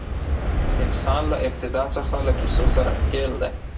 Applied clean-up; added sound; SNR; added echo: none; Fire; -2 dB; reverberation time 0.2 s.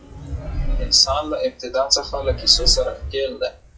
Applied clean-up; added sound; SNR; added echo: classical method WPE with log-MMSE.